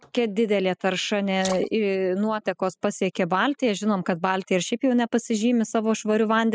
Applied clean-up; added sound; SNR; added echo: classical method spectral subtraction.